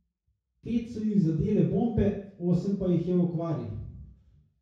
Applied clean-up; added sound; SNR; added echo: none; none; none; reverberation time 0.6 s.